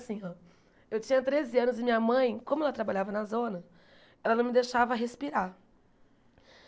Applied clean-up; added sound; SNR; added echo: none; none; none; none.